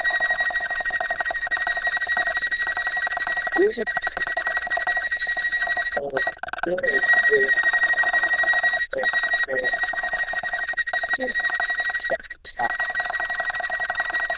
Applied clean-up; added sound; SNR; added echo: neural diffusion model UNIVERSE++.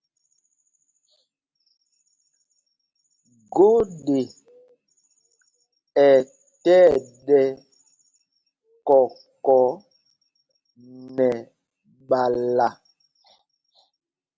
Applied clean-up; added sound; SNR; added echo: none; none; none; none.